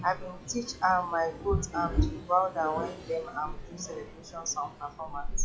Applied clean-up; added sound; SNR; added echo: classical method log-MMSE.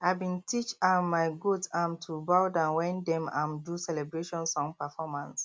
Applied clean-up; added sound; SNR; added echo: none; none; none; none.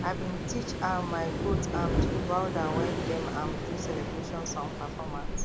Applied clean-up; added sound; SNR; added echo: none; Waves, surf; -3 dB; none.